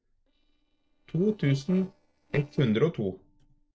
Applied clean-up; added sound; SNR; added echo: neural separator model SepFormer DNS4.